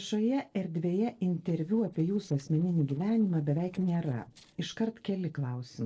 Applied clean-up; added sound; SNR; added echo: neural separator model SepFormer DNS4.